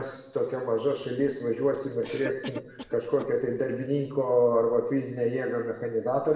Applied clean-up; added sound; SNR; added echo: none; Cough; 16 dB; reverberation time 0.8 s.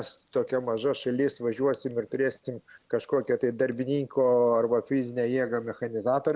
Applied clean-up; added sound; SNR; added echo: none; none; none; none.